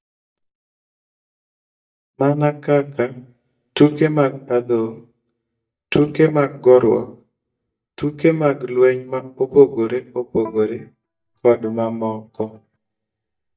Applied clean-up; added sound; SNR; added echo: neural mask model DeepFilterNet 3.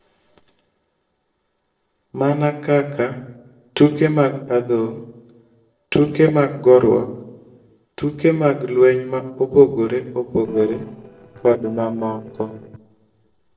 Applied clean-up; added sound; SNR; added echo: neural separator model SepFormer DNS4.